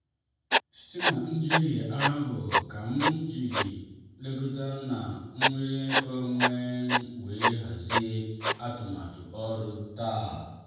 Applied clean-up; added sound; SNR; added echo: none; Writing; -2 dB; reverberation time 1.1 s.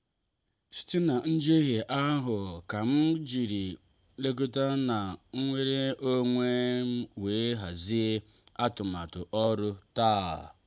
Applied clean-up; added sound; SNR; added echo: none; none; none; none.